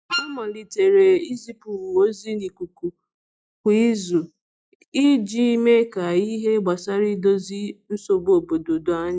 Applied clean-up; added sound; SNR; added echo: classical method log-MMSE.